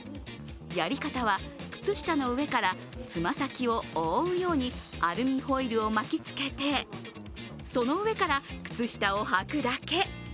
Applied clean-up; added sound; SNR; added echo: none; none; none; none.